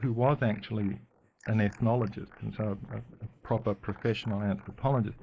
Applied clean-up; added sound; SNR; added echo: neural mask model Resemble Enhance denoiser.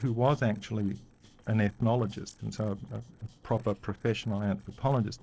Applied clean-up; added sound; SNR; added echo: neural separator model SepFormer DNS4.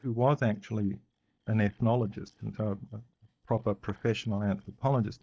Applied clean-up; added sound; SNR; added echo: neural mask model DeepFilterNet 3.